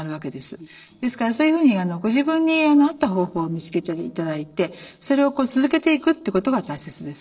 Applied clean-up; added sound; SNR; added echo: neural separator model SepFormer DNS4.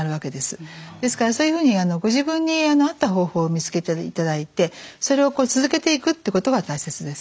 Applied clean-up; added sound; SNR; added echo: none; none; none; none.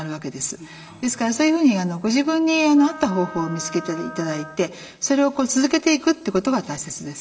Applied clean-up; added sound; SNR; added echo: none; Wind instrument, woodwind instrument; 16 dB; reverberation time 1.8 s.